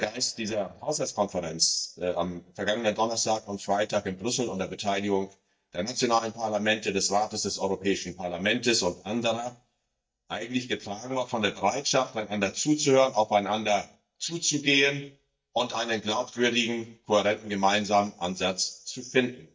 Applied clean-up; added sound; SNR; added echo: neural mask model DeepFilterNet 3.